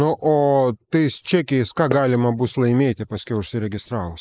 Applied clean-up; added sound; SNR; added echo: neural mask model Resemble Enhance denoiser.